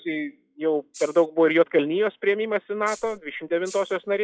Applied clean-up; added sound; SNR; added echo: classical method log-MMSE.